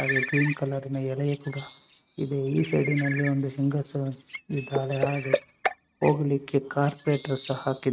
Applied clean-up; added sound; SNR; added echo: neural mask model RNNoise.